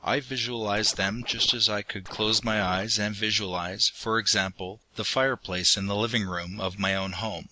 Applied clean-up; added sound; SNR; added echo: none; Scratching (performance technique); 15 dB; none.